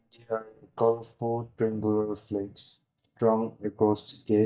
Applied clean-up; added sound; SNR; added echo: neural mask model DeepFilterNet 3.